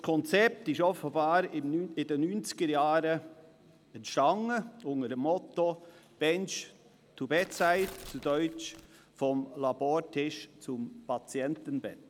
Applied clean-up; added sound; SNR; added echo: none; Tearing; 17 dB; none.